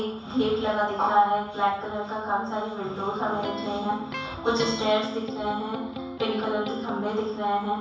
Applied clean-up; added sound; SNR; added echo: none; Electric guitar; 9 dB; reverberation time 0.7 s.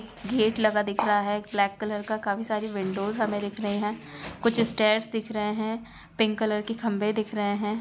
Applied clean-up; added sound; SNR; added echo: none; none; none; none.